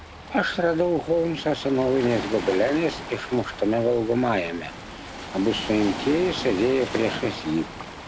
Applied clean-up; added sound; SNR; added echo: none; Waves, surf; 10 dB; none.